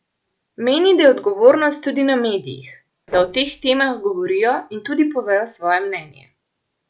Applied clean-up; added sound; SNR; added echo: neural separator model SepFormer DNS4.